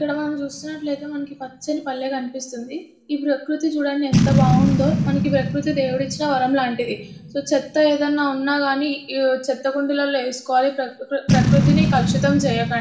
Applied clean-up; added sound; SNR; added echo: none; Boom; 1 dB; reverberation time 0.7 s.